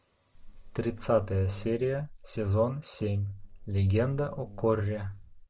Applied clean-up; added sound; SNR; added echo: none; Buzz; 15 dB; none.